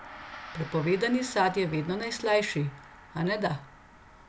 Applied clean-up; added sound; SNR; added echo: none; Gong; 17 dB; none.